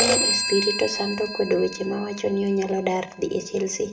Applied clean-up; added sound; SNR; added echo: none; Telephone; 3 dB; reverberation time 0.5 s.